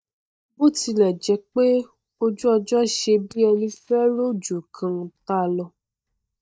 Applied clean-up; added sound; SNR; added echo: neural mask model DeepFilterNet 3.